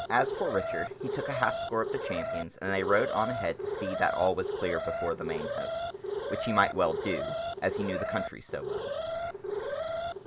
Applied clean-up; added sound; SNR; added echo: none; Alarm; 2 dB; none.